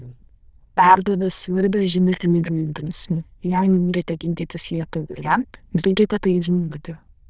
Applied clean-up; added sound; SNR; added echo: neural diffusion model UNIVERSE++.